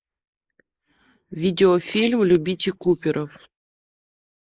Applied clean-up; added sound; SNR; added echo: neural mask model Resemble Enhance denoiser.